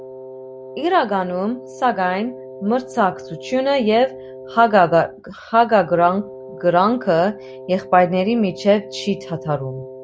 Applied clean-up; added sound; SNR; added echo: none; Wind instrument, woodwind instrument; 16 dB; none.